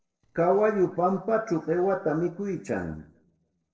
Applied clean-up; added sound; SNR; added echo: neural separator model SepFormer DNS4.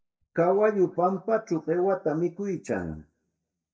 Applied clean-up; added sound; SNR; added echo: neural mask model DeepFilterNet 3.